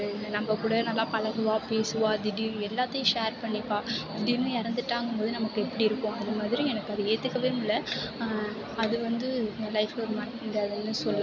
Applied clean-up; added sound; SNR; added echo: none; none; none; none.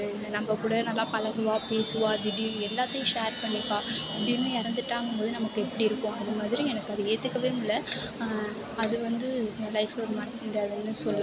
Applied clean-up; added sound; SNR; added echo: none; Chime; 9 dB; none.